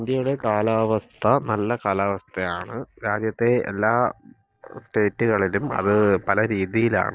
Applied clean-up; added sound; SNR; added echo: neural separator model SepFormer DNS4.